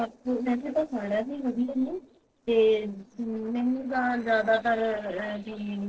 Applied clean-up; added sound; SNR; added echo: neural separator model SepFormer DNS4.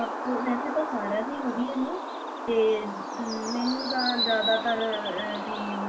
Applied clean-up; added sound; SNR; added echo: none; Bird; 3 dB; reverberation time 0.2 s.